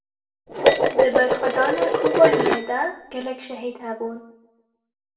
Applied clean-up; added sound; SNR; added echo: none; Dishes, pots, and pans; -4 dB; reverberation time 0.6 s.